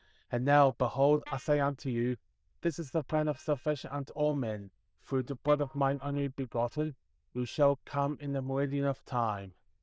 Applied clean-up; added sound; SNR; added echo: neural diffusion model UNIVERSE++.